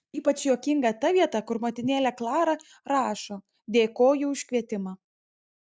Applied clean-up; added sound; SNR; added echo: none; none; none; none.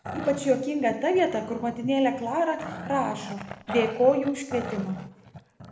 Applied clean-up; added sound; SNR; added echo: none; Growling; 12 dB; reverberation time 0.9 s.